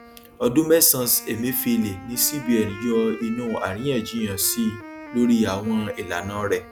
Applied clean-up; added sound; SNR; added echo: none; Wind instrument, woodwind instrument; 17 dB; none.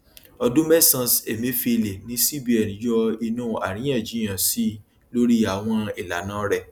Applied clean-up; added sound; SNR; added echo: none; none; none; none.